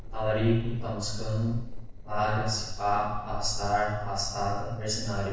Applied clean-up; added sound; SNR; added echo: neural separator model SepFormer DNS4.